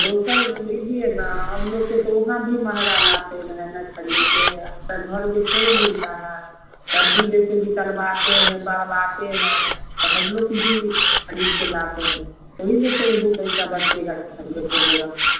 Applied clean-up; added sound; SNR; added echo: none; Camera; -1 dB; reverberation time 0.8 s.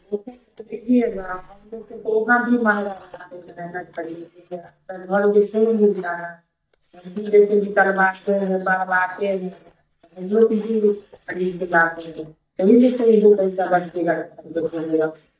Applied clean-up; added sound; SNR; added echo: neural mask model DeepFilterNet 3.